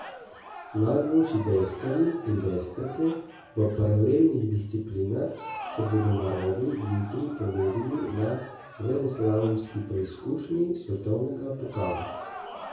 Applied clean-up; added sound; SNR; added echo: none; Crowd; 15 dB; reverberation time 0.6 s.